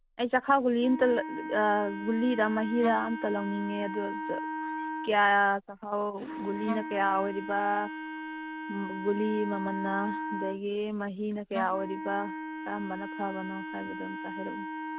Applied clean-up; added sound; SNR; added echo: none; Wind instrument, woodwind instrument + Wind instrument, woodwind instrument; 7 dB; none.